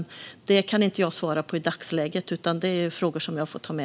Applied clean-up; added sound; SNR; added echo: none; none; none; none.